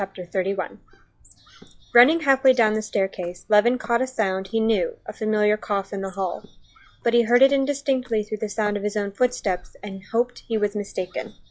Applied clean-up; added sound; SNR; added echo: classical method log-MMSE.